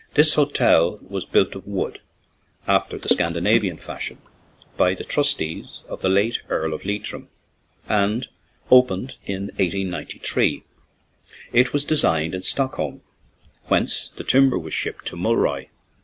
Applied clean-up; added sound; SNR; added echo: none; Water / Splash, splatter; 10 dB; none.